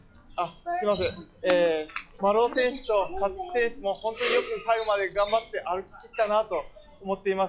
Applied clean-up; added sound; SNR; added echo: classical method log-MMSE.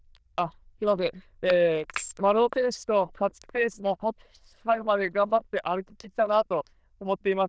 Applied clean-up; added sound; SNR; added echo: neural diffusion model UNIVERSE++.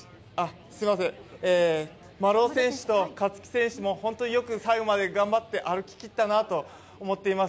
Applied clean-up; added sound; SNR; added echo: none; none; none; none.